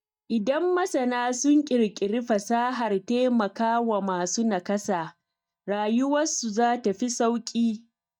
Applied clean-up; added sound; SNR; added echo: neural mask model DeepFilterNet 3.